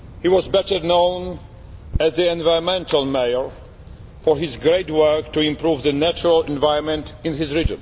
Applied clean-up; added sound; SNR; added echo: none; Bird vocalization, bird call, bird song; 14 dB; none.